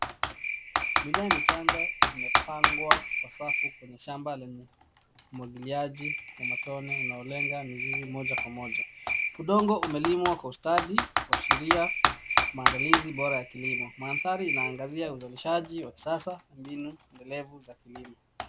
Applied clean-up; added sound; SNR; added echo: none; Computer keyboard + Cricket; -3 dB; none.